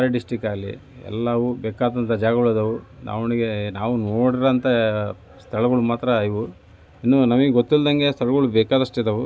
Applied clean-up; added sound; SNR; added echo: none; none; none; none.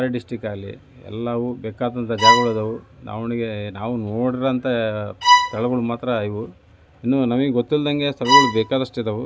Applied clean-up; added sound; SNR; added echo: none; Bowed string instrument; -5 dB; none.